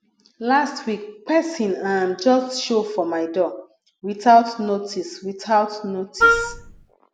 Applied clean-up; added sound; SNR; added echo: none; Wind instrument, woodwind instrument; -2 dB; none.